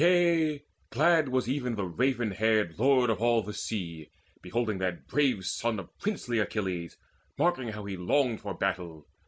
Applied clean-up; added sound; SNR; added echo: none; none; none; none.